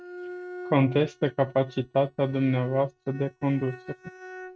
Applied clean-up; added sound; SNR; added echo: neural mask model RNNoise.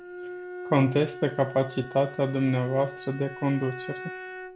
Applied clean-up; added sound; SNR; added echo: none; Bowed string instrument; 12 dB; none.